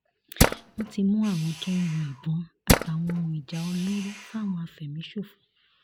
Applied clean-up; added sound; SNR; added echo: none; Tools; -1 dB; none.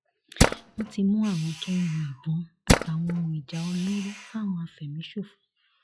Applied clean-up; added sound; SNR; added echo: classical method log-MMSE.